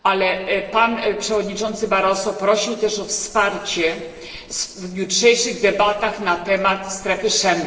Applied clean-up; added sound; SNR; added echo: neural separator model SepFormer DNS4.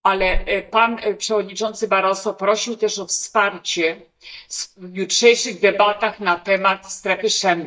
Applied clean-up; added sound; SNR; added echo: neural mask model DeepFilterNet 3.